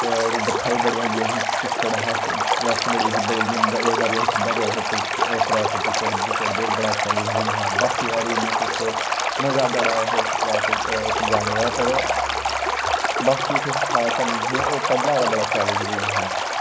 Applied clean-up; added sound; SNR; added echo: none; Stream; -4 dB; none.